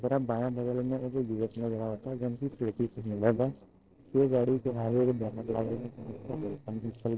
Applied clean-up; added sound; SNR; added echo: neural separator model SepFormer DNS4.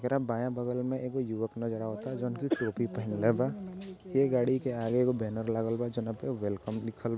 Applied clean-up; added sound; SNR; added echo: none; none; none; none.